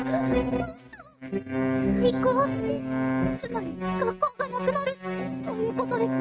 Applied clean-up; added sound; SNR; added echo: neural mask model RNNoise.